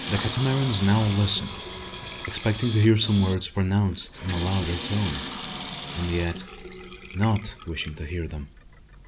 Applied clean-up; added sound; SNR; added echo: none; Sink (filling or washing) / Water tap, faucet + Camera; 7 dB; none.